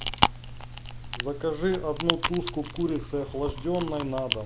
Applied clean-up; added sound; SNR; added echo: none; Chewing, mastication; 1 dB; none.